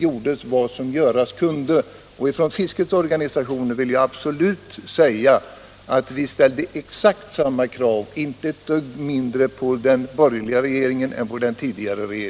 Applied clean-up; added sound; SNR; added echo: none; none; none; none.